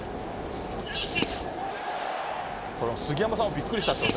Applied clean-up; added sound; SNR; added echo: none; none; none; none.